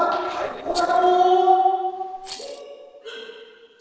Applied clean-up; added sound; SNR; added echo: neural separator model SepFormer DNS4.